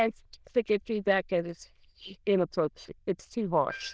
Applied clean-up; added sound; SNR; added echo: neural diffusion model UNIVERSE++.